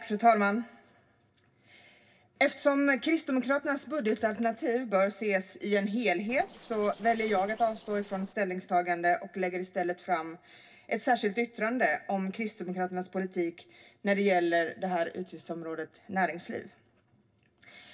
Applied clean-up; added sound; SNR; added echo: neural separator model SepFormer DNS4.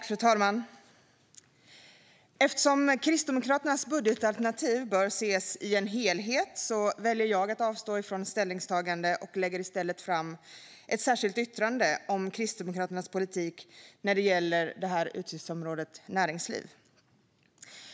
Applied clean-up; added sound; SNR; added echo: none; none; none; none.